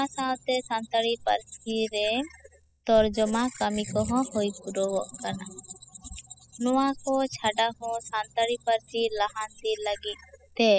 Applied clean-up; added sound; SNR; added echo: classical method spectral subtraction.